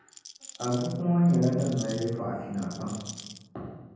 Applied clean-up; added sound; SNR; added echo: none; Rattle; 17 dB; reverberation time 1.3 s.